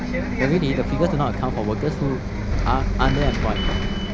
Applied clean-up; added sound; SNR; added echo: none; Bus; -2 dB; none.